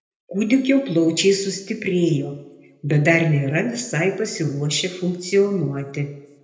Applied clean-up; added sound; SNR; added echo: none; none; none; reverberation time 0.7 s.